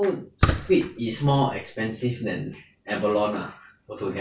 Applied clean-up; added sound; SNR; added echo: none; Fireworks; 2 dB; none.